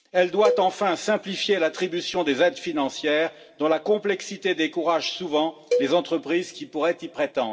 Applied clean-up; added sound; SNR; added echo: none; Cowbell; 7 dB; reverberation time 0.2 s.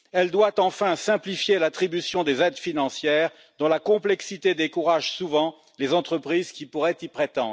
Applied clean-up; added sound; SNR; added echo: none; none; none; none.